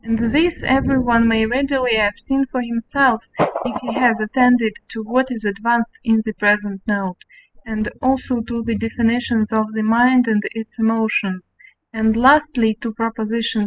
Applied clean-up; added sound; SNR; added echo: classical method spectral subtraction.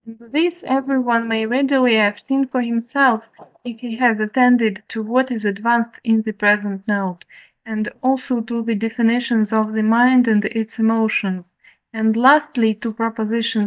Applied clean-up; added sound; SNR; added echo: neural mask model DeepFilterNet 3.